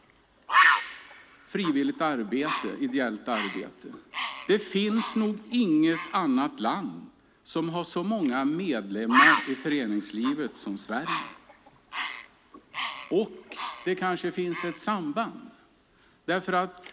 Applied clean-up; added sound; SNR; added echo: none; Bird; 3 dB; none.